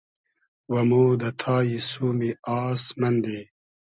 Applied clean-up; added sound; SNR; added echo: none; none; none; none.